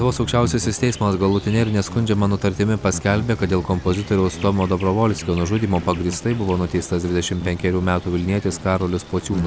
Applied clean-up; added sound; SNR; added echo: none; Insect; 12 dB; none.